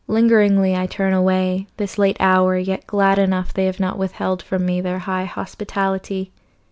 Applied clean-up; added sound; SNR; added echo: none; none; none; none.